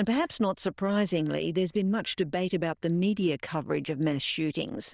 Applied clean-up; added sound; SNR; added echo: neural diffusion model UNIVERSE++.